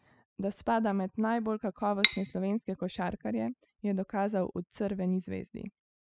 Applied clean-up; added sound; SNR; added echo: classical method spectral subtraction.